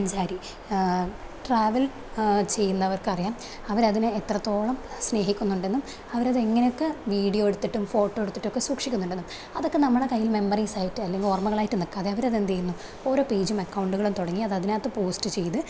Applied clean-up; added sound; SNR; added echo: none; none; none; none.